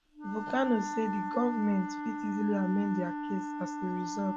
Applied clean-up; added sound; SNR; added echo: none; Wind instrument, woodwind instrument; 5 dB; none.